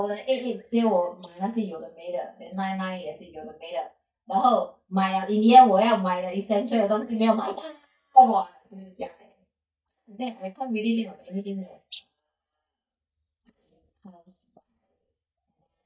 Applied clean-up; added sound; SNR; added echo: neural mask model DeepFilterNet 3.